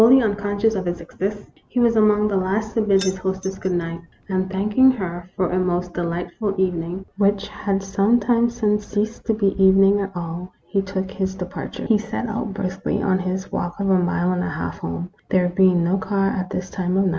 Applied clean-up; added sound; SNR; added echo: none; Keys jangling; 18 dB; none.